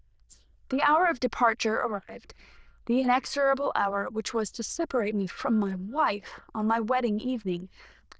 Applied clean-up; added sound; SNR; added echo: neural diffusion model UNIVERSE++.